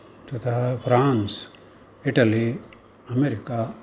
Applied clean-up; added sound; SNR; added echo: none; Tambourine; 16 dB; none.